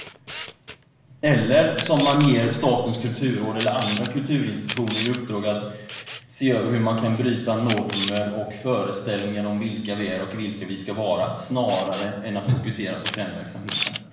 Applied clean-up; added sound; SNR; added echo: none; Camera; 10 dB; reverberation time 0.9 s.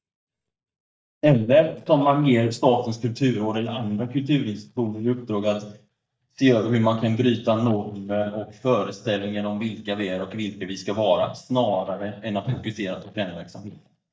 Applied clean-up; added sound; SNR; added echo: neural mask model DeepFilterNet 3.